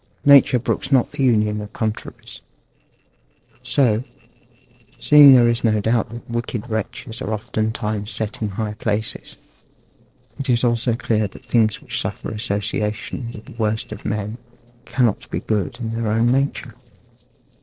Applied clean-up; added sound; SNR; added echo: neural separator model SepFormer DNS4.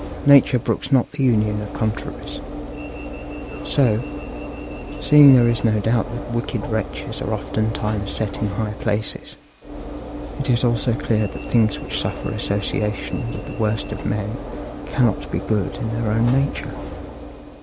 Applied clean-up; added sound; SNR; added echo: none; Alarm / Engine / Train; 9 dB; none.